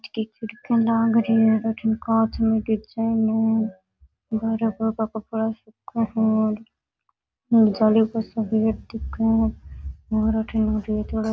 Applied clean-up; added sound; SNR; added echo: none; none; none; none.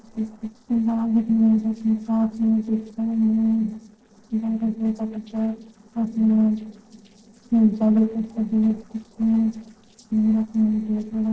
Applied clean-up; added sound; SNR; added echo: neural separator model SepFormer DNS4.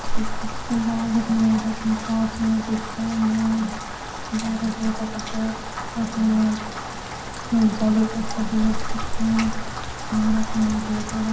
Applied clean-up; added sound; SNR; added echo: none; Rain; 4 dB; reverberation time 0.9 s.